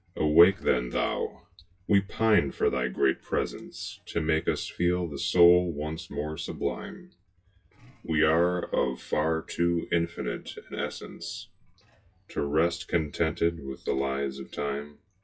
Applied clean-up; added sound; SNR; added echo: classical method WPE with log-MMSE.